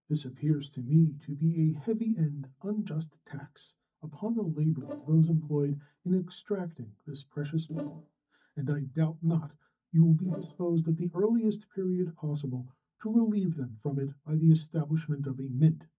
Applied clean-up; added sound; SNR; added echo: neural mask model DeepFilterNet 3.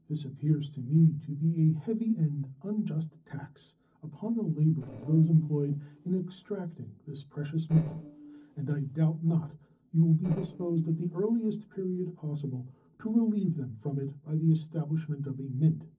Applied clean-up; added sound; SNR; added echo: neural separator model SepFormer DNS4.